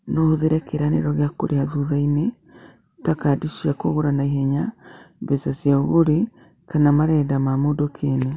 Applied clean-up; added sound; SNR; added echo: none; none; none; none.